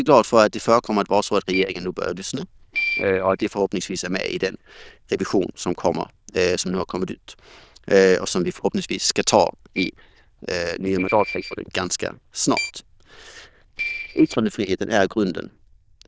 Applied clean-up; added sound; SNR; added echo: neural diffusion model UNIVERSE++.